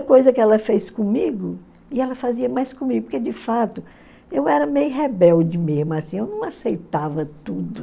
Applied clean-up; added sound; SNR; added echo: none; none; none; none.